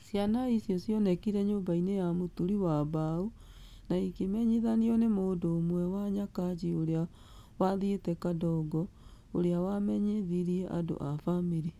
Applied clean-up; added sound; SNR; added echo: none; none; none; none.